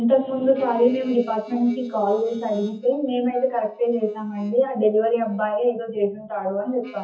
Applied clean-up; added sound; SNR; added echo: classical method WPE with log-MMSE.